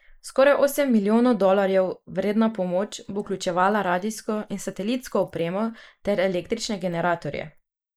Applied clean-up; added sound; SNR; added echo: neural mask model Resemble Enhance denoiser.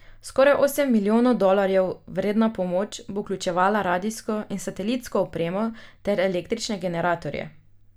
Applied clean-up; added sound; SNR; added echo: none; none; none; none.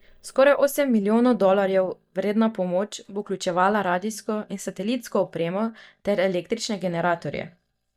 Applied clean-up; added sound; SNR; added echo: neural mask model DeepFilterNet 3.